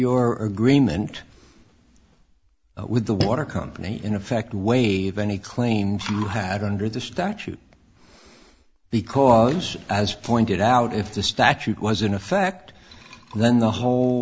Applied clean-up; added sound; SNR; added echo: none; none; none; none.